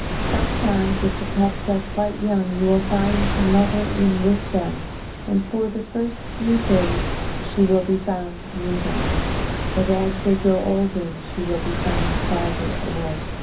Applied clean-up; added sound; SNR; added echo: none; Waves, surf; 3 dB; reverberation time 0.4 s.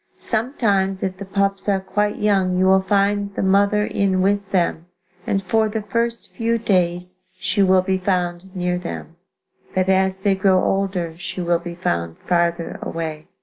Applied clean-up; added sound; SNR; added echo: none; none; none; none.